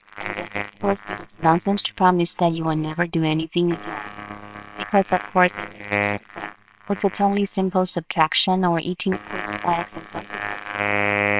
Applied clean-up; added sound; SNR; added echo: neural separator model SepFormer WHAMR!.